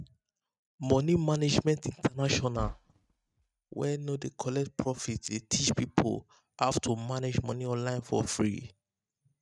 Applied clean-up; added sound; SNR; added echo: neural mask model RNNoise.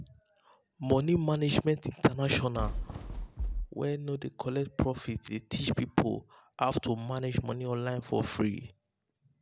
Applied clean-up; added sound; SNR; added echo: none; Fireworks; 5 dB; none.